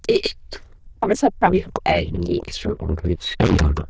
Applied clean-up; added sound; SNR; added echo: neural diffusion model UNIVERSE++.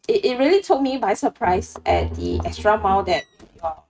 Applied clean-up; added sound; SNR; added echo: neural mask model RNNoise.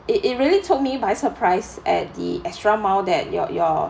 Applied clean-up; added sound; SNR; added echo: none; none; none; none.